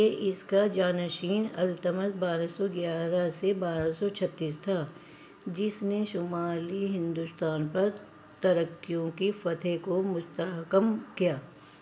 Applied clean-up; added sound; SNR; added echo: none; none; none; none.